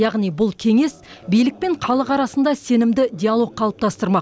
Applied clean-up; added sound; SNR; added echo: none; none; none; none.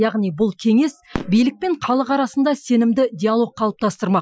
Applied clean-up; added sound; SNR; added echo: classical method Wiener filter.